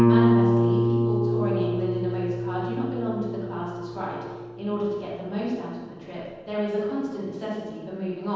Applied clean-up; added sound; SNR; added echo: none; Guitar; -4 dB; reverberation time 1.2 s.